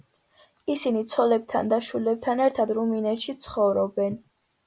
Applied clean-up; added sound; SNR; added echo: none; none; none; none.